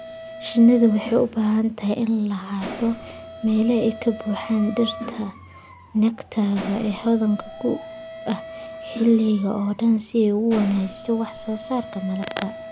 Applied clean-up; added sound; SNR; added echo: none; Mechanisms; 15 dB; none.